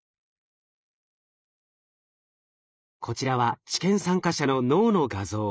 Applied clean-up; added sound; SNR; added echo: neural mask model Resemble Enhance denoiser.